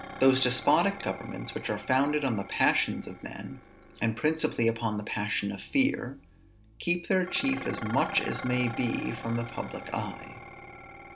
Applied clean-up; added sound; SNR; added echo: none; Dishes, pots, and pans; 14 dB; none.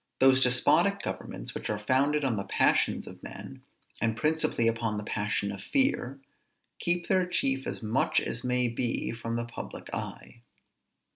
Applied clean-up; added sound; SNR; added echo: none; none; none; none.